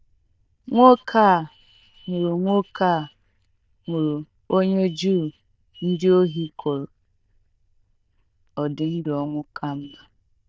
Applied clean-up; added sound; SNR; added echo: neural diffusion model UNIVERSE++.